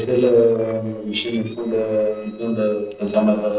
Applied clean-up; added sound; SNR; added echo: neural separator model SepFormer DNS4.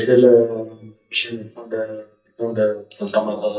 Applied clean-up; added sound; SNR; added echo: neural mask model DeepFilterNet 3.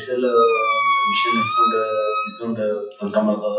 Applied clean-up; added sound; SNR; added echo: classical method WPE with log-MMSE.